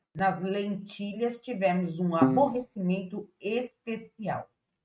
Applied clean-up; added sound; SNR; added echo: neural mask model RNNoise.